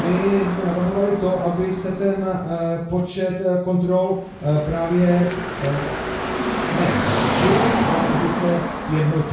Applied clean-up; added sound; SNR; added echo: none; Car passing by / Traffic noise, roadway noise; 4 dB; reverberation time 0.5 s.